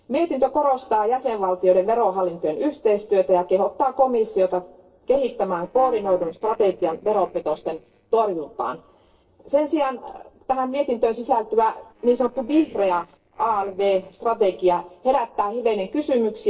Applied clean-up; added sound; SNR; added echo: neural separator model SepFormer DNS4.